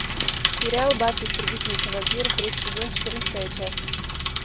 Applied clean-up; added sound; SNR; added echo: none; Bicycle; -2 dB; none.